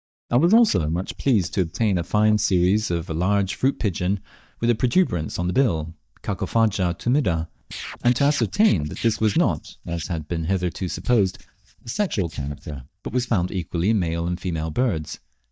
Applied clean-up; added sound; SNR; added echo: neural mask model DeepFilterNet 3.